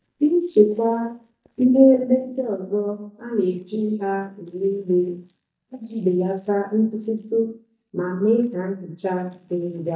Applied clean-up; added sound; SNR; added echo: neural mask model DeepFilterNet 3.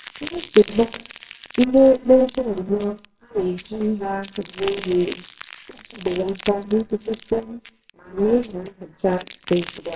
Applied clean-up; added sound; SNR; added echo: neural separator model SepFormer WHAMR!.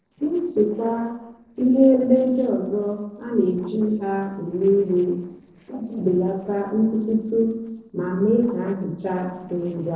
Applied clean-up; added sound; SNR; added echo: neural separator model SepFormer DNS4.